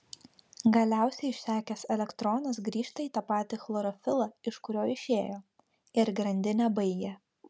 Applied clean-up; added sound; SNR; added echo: none; none; none; none.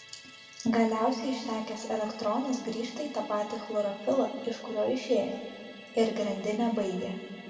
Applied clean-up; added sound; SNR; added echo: none; Musical instrument; 20 dB; reverberation time 2.0 s.